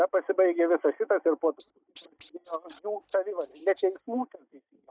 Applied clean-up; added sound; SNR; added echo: neural mask model DeepFilterNet 3.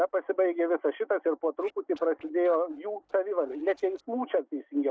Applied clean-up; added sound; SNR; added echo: neural separator model SepFormer DNS4.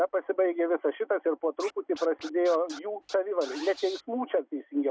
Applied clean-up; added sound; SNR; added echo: none; Scratching (performance technique); 18 dB; none.